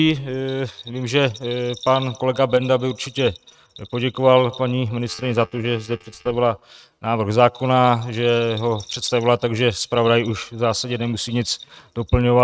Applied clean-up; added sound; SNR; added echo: neural mask model RNNoise.